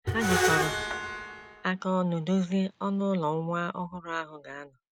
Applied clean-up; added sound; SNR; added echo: none; Screech; 1 dB; none.